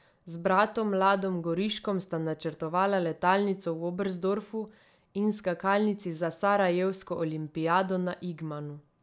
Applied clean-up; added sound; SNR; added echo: none; none; none; none.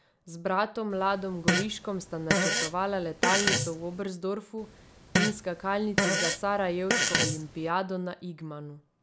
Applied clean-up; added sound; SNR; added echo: none; Fart; -2 dB; none.